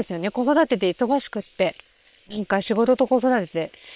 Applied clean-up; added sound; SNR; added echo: neural separator model SepFormer WHAM!.